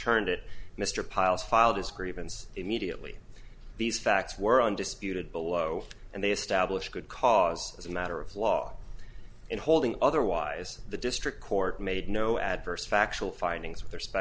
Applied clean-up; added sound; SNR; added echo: none; none; none; none.